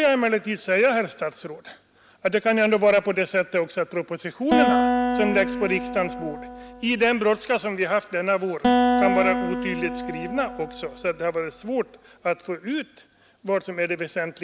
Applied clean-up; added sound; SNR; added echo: none; Acoustic guitar; 1 dB; none.